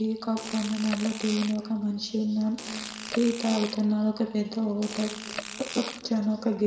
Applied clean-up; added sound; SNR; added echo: none; Fart; 12 dB; reverberation time 2.2 s.